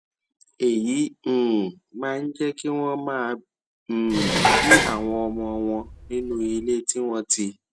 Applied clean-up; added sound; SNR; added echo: none; Dishes, pots, and pans; -2 dB; none.